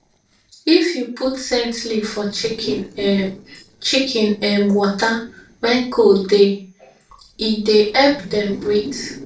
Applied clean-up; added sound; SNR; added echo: neural separator model SepFormer DNS4.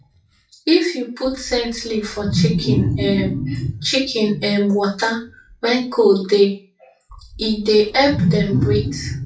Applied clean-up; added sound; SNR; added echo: classical method WPE with log-MMSE.